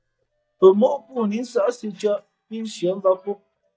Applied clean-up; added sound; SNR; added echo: neural mask model DeepFilterNet 3.